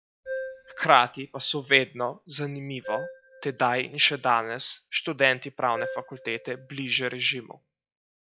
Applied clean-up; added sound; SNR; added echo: classical method log-MMSE.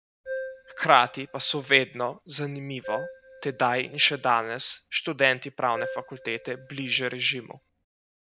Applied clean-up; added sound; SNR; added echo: none; Keyboard (musical); 13 dB; none.